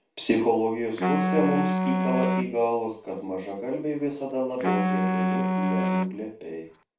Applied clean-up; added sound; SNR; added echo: none; Wind instrument, woodwind instrument; -1 dB; reverberation time 0.3 s.